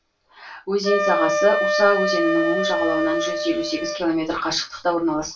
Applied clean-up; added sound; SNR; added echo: none; Wind instrument, woodwind instrument; 2 dB; reverberation time 0.1 s.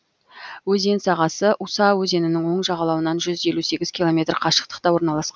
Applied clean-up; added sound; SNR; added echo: none; none; none; none.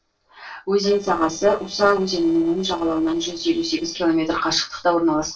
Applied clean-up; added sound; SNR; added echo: neural separator model SepFormer DNS4.